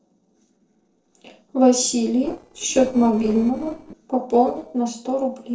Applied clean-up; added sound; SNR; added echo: neural separator model SepFormer DNS4.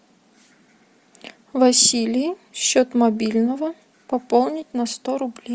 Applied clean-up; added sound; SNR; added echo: none; none; none; none.